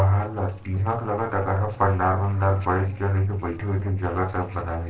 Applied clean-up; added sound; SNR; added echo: neural separator model SepFormer DNS4.